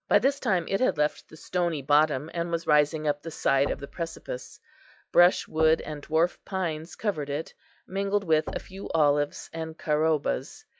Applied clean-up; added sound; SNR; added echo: classical method log-MMSE.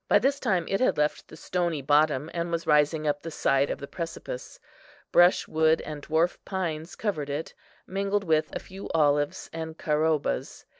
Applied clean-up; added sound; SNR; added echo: neural separator model SepFormer DNS4.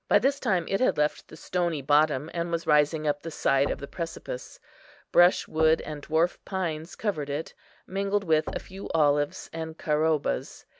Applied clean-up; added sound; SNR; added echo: none; Knock / Wood / Percussion; 17 dB; none.